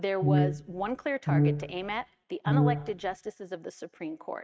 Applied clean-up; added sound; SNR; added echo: neural mask model RNNoise.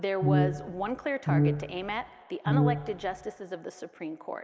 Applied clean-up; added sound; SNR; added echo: none; Brass instrument; -5 dB; none.